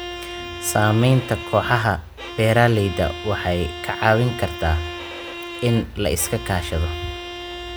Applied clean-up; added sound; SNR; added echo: none; Bowed string instrument; 11 dB; none.